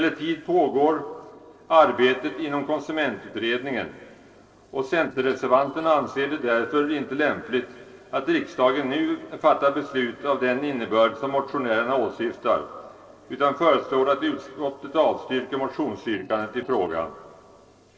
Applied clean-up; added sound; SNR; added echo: neural separator model SepFormer DNS4.